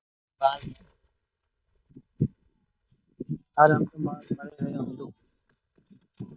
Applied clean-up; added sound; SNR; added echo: neural mask model DeepFilterNet 3.